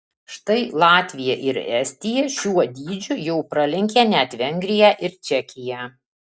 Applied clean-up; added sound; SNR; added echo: none; none; none; none.